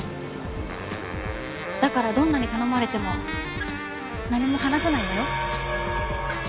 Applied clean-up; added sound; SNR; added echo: none; none; none; none.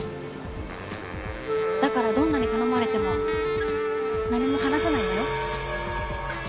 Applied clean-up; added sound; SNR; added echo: none; Wind instrument, woodwind instrument; 0 dB; none.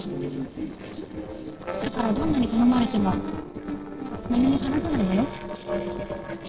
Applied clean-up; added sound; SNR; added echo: neural separator model SepFormer DNS4.